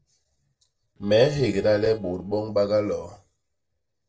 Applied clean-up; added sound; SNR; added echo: neural separator model SepFormer DNS4.